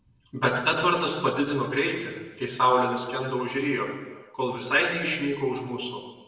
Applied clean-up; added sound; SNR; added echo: none; none; none; reverberation time 1.1 s.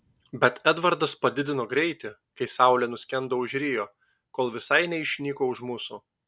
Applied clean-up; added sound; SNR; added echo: none; none; none; none.